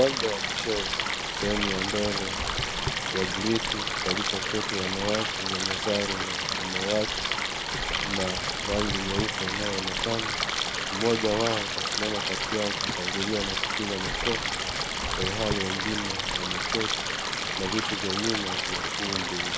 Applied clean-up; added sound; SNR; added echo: none; Stream; -3 dB; none.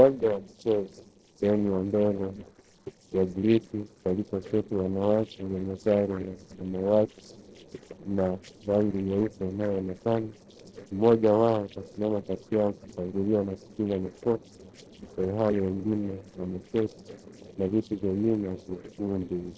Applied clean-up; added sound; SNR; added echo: neural separator model SepFormer DNS4.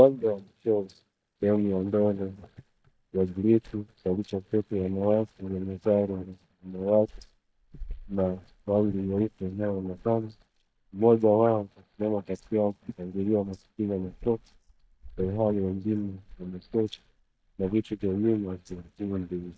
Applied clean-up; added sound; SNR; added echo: neural mask model DeepFilterNet 3.